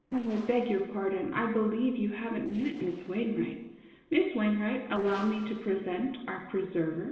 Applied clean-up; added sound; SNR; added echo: neural separator model SepFormer DNS4.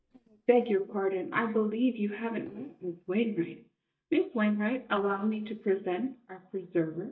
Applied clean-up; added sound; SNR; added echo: neural mask model DeepFilterNet 3.